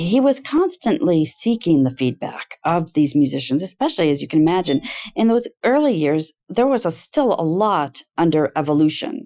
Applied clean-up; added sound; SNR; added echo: classical method Wiener filter.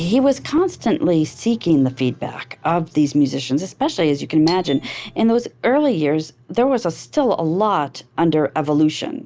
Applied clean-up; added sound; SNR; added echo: none; Doorbell; 17 dB; none.